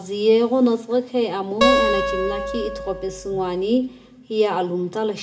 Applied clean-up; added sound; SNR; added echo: none; Acoustic guitar; 2 dB; reverberation time 0.6 s.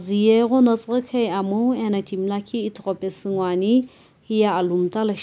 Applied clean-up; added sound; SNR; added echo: none; none; none; none.